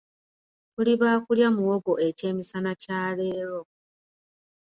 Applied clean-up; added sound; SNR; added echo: none; none; none; none.